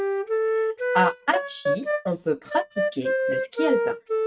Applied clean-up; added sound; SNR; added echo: neural mask model RNNoise.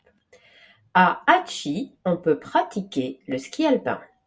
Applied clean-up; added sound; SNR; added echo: none; none; none; none.